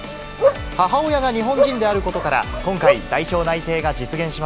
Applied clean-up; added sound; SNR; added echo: none; Bark; 3 dB; none.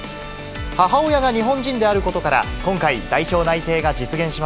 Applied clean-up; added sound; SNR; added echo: none; none; none; none.